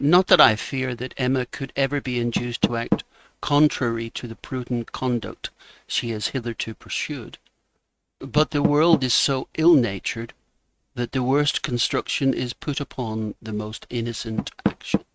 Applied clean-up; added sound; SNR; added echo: neural mask model RNNoise.